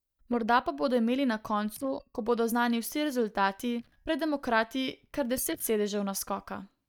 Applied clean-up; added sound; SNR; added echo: neural mask model DeepFilterNet 3.